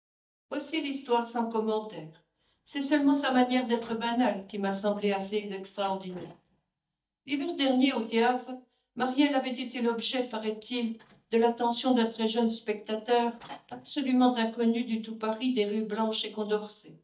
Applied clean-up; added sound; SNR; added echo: neural mask model DeepFilterNet 3.